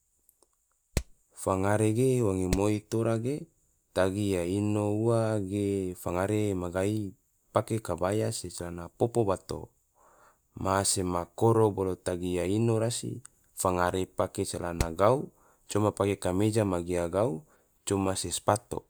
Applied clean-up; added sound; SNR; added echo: none; Hammer; 4 dB; none.